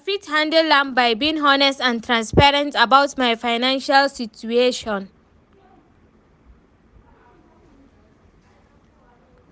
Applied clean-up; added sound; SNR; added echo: none; none; none; none.